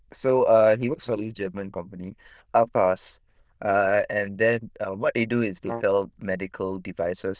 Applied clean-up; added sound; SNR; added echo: neural diffusion model UNIVERSE++.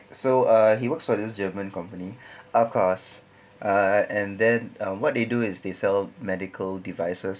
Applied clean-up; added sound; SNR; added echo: none; none; none; none.